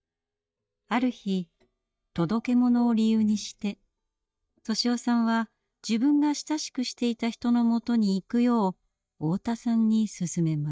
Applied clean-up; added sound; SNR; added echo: neural mask model DeepFilterNet 3.